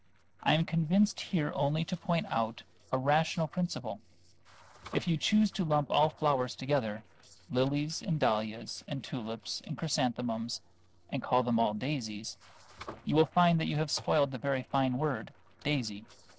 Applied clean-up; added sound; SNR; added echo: neural separator model SepFormer DNS4.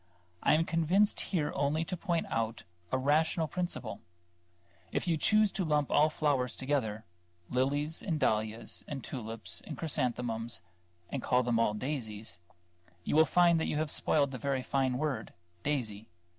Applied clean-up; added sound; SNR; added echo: none; none; none; none.